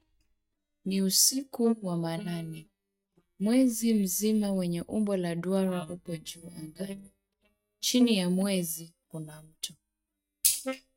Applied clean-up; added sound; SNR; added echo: neural mask model DeepFilterNet 3.